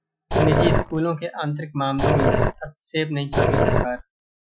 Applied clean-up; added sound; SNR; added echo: classical method Wiener filter.